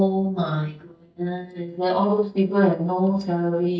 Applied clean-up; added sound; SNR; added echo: neural mask model DeepFilterNet 3.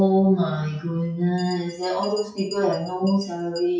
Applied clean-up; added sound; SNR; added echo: classical method WPE with log-MMSE.